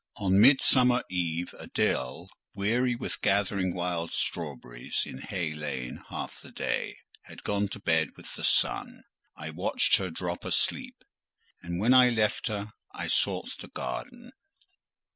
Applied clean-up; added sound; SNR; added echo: none; none; none; none.